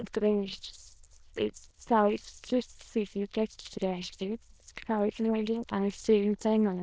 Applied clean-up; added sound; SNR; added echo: neural diffusion model UNIVERSE++.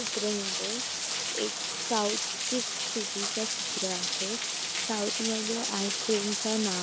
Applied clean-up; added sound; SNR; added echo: none; Rain; -2 dB; none.